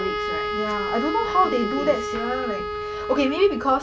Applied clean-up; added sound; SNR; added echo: none; Wind instrument, woodwind instrument; 4 dB; none.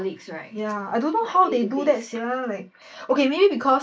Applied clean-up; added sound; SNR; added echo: neural mask model Resemble Enhance denoiser.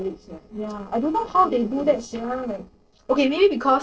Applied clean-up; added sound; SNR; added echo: neural separator model SepFormer DNS4.